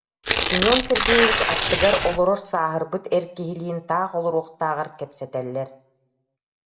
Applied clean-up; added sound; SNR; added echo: none; Tearing; -3 dB; reverberation time 0.5 s.